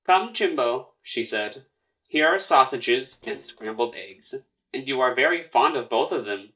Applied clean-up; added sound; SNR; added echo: neural mask model DeepFilterNet 3.